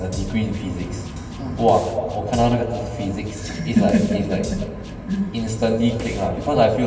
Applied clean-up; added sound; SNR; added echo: none; Drum kit; 17 dB; reverberation time 2.3 s.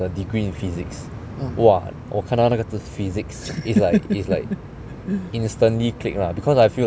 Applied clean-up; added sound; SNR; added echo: none; none; none; none.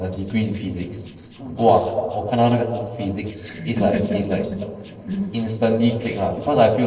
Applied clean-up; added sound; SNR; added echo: neural separator model SepFormer DNS4.